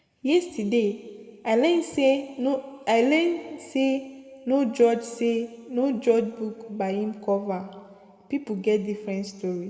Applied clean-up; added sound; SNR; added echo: none; none; none; reverberation time 1.3 s.